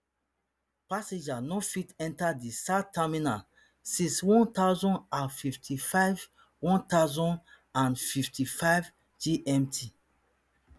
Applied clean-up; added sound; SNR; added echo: none; none; none; none.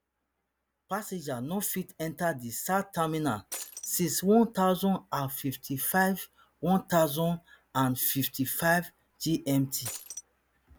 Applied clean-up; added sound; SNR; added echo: none; Shatter; 10 dB; none.